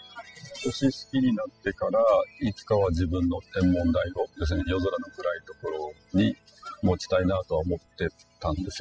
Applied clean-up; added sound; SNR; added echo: classical method spectral subtraction.